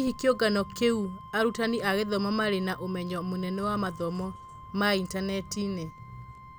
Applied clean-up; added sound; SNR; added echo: none; Wind instrument, woodwind instrument; 18 dB; none.